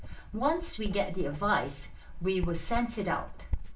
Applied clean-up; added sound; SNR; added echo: none; Writing; 4 dB; reverberation time 0.2 s.